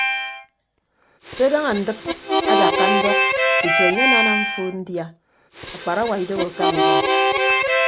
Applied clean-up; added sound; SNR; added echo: none; Harmonica; -5 dB; none.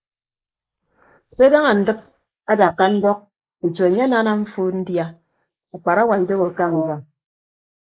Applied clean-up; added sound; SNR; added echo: neural mask model Resemble Enhance denoiser.